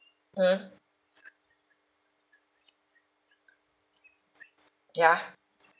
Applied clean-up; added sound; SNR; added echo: none; none; none; none.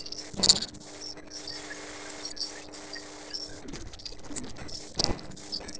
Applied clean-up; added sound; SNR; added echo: neural separator model SepFormer DNS4.